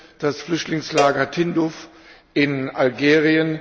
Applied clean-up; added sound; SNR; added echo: none; Cowbell; 8 dB; none.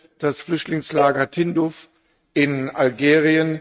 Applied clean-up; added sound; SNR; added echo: neural mask model RNNoise.